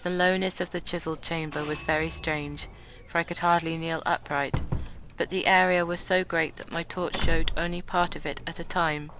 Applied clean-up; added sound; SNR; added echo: none; Doorbell; 5 dB; none.